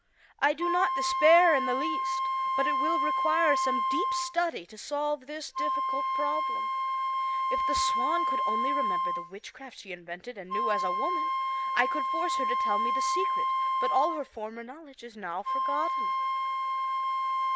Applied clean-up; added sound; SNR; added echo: none; Wind instrument, woodwind instrument; -3 dB; none.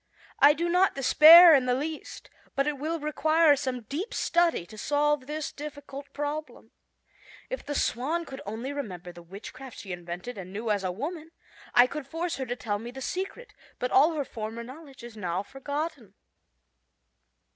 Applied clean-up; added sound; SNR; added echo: none; none; none; none.